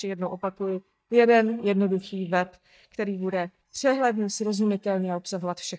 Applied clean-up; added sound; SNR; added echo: neural mask model DeepFilterNet 3.